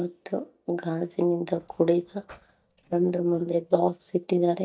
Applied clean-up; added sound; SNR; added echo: neural mask model DeepFilterNet 3.